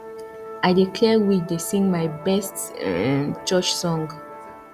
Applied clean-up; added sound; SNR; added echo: none; Musical instrument; 15 dB; none.